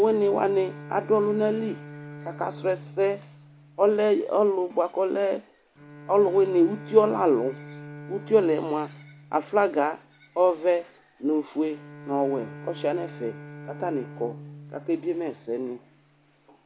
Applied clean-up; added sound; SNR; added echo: none; Bowed string instrument; 17 dB; none.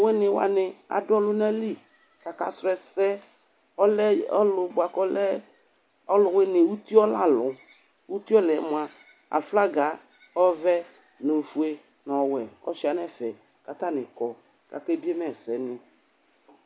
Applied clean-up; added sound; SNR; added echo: none; none; none; none.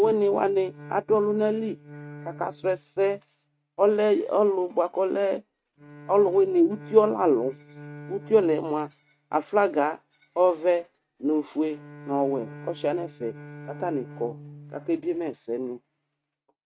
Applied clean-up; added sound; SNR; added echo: neural mask model RNNoise.